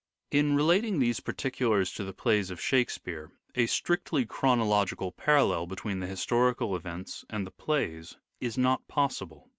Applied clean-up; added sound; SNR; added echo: none; none; none; none.